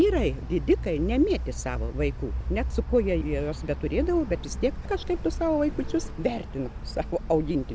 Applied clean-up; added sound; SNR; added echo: none; none; none; none.